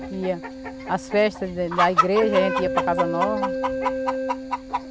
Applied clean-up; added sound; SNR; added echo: none; Keyboard (musical); 6 dB; none.